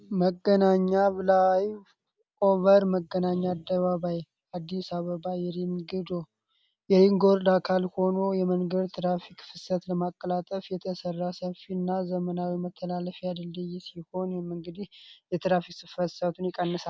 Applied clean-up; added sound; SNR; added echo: none; none; none; none.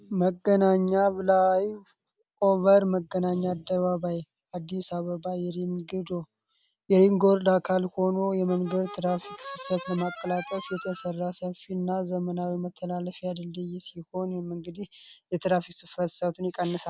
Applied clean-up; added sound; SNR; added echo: none; Harmonica; 14 dB; none.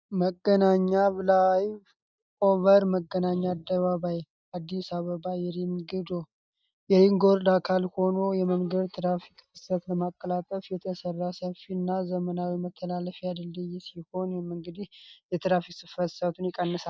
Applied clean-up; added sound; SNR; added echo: neural mask model DeepFilterNet 3.